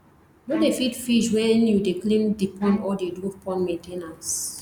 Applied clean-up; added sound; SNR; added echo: none; Bowed string instrument; 16 dB; none.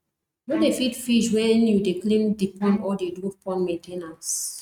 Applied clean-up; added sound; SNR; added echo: neural mask model RNNoise.